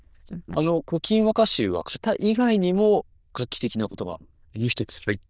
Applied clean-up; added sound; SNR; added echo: neural diffusion model UNIVERSE++.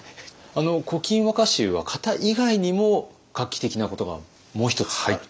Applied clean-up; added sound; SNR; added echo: none; none; none; none.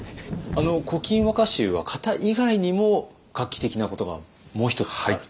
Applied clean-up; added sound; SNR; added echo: none; Thunder; 15 dB; none.